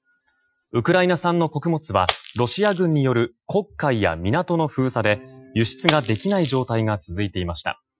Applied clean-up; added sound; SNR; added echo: classical method Wiener filter.